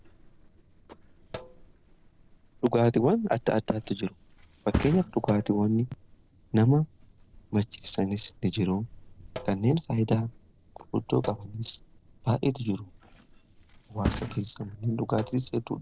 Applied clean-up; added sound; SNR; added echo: neural separator model SepFormer DNS4.